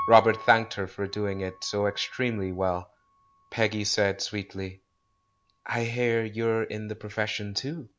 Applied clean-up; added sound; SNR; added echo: none; Piano; 18 dB; none.